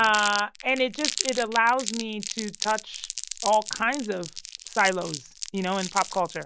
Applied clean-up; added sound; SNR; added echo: none; Crumpling, crinkling; 9 dB; none.